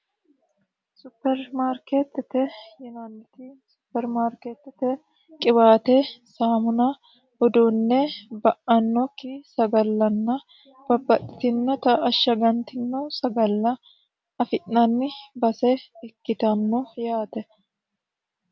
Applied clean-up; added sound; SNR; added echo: none; none; none; none.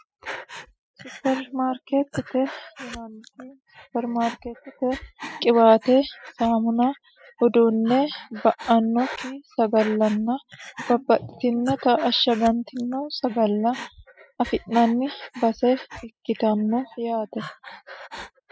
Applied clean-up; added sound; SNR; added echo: classical method spectral subtraction.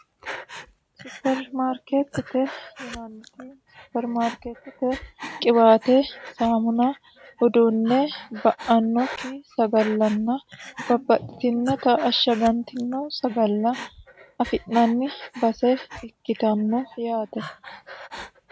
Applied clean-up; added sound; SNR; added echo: none; Breathing; 17 dB; none.